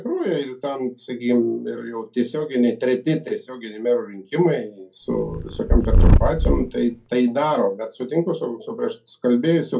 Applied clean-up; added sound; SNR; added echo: none; Purr; -5 dB; reverberation time 0.2 s.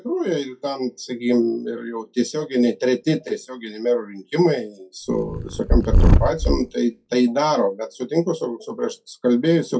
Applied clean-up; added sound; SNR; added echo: classical method WPE with log-MMSE.